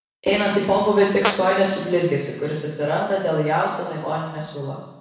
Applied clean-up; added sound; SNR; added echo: none; Fart; 8 dB; reverberation time 1.0 s.